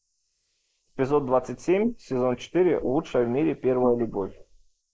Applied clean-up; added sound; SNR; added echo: neural mask model Resemble Enhance denoiser.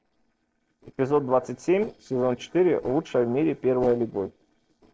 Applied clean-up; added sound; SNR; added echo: neural separator model SepFormer DNS4.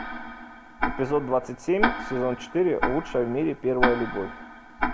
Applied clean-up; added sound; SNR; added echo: none; Tick-tock; 3 dB; none.